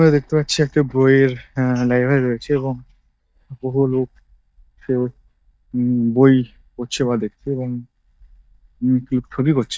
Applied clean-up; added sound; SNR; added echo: neural mask model DeepFilterNet 3.